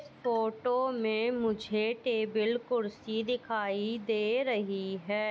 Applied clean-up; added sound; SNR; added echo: none; none; none; none.